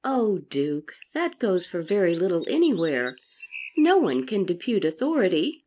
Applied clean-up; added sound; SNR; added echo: none; Chirp, tweet; 20 dB; none.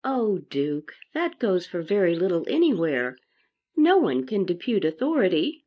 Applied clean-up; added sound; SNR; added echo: neural mask model DeepFilterNet 3.